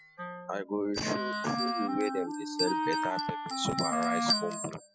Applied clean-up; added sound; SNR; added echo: classical method spectral subtraction.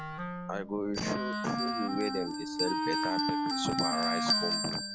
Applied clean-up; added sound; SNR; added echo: none; Bell + Wind instrument, woodwind instrument; -4 dB; none.